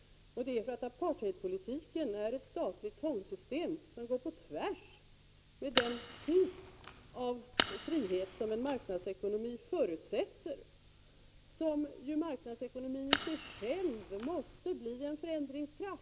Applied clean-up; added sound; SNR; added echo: none; Fire; -2 dB; none.